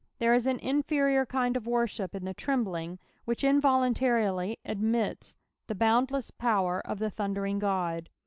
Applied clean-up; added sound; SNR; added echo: none; none; none; none.